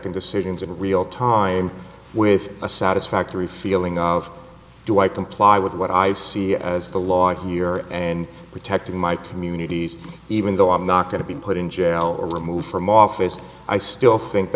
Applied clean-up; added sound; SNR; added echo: none; none; none; none.